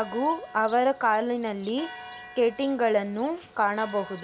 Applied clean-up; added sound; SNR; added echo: none; Church bell; 19 dB; none.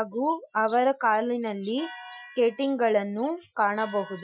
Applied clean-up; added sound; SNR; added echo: classical method Wiener filter.